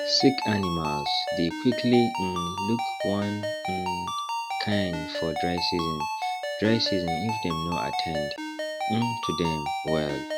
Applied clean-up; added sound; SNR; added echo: none; Ringtone; 2 dB; none.